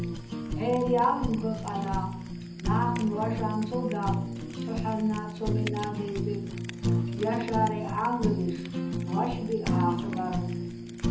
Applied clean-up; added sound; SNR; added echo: none; Fire; 0 dB; reverberation time 0.7 s.